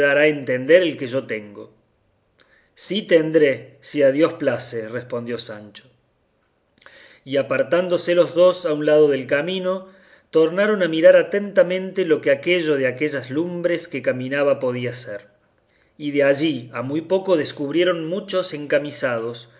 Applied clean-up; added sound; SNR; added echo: none; none; none; none.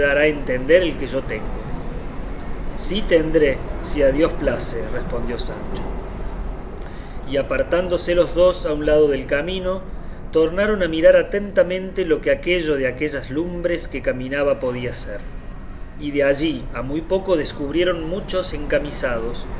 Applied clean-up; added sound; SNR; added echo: none; Subway, metro, underground; 7 dB; none.